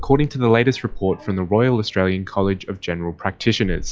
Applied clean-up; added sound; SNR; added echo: classical method log-MMSE.